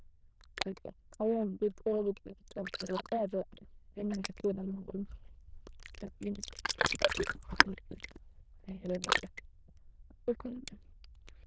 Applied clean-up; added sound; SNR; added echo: neural diffusion model UNIVERSE++.